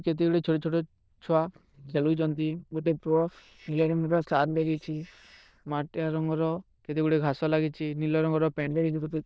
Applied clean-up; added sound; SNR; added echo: neural diffusion model UNIVERSE++.